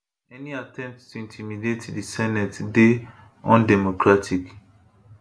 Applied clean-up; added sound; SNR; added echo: none; none; none; none.